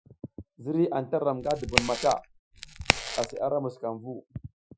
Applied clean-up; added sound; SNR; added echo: classical method Wiener filter.